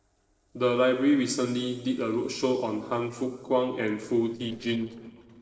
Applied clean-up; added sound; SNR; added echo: neural separator model SepFormer DNS4.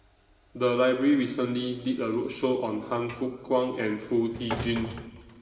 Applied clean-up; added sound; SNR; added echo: none; Sliding door / Train; 15 dB; reverberation time 2.3 s.